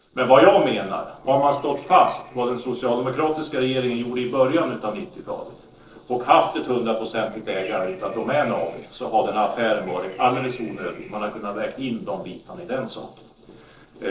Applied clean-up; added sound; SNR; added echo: neural separator model SepFormer DNS4.